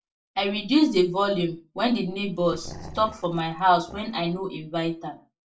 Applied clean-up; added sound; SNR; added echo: none; Growling; 17 dB; reverberation time 0.2 s.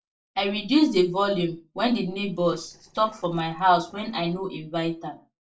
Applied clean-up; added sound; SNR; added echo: neural separator model SepFormer DNS4.